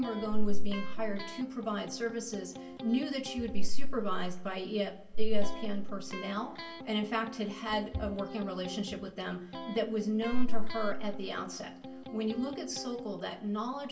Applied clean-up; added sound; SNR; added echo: none; Electric guitar; 17 dB; reverberation time 0.3 s.